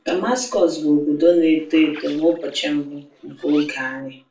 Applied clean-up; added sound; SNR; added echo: neural separator model SepFormer DNS4.